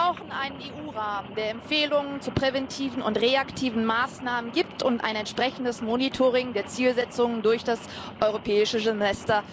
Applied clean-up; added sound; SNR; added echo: none; Rain; 15 dB; none.